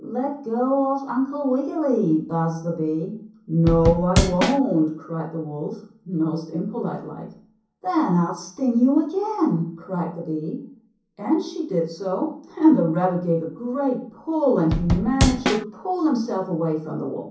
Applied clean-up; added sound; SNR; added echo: none; Drum / Drum kit; -1 dB; reverberation time 0.6 s.